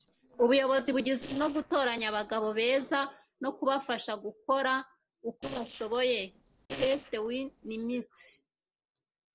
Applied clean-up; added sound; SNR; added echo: neural separator model SepFormer DNS4.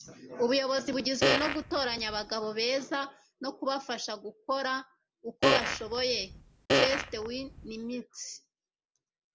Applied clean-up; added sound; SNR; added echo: none; Fart; -2 dB; none.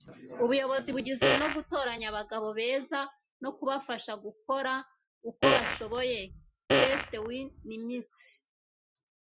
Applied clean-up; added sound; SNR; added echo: classical method Wiener filter.